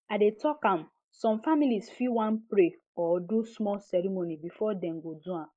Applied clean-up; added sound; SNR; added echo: neural mask model Resemble Enhance denoiser.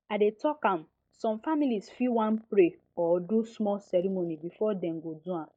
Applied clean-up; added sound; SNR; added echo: neural mask model DeepFilterNet 3.